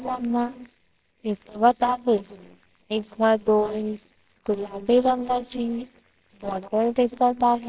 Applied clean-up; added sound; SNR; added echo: neural separator model SepFormer WHAMR!.